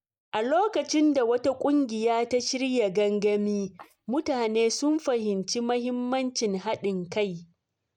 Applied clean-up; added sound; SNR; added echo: neural mask model DeepFilterNet 3.